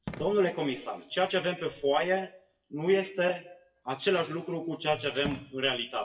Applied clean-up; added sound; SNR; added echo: classical method WPE with log-MMSE.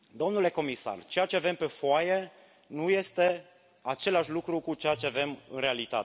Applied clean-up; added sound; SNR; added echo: none; none; none; none.